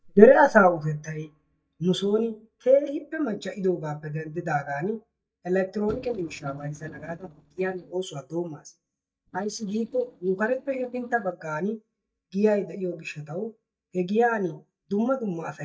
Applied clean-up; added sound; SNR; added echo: neural mask model DeepFilterNet 3.